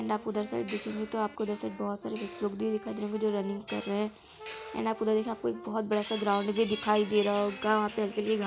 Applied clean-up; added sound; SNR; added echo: none; Wind instrument, woodwind instrument; 19 dB; none.